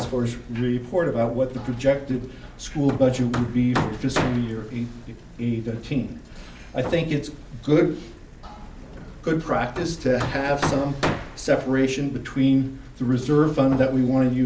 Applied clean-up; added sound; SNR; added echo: none; Hammer; 11 dB; none.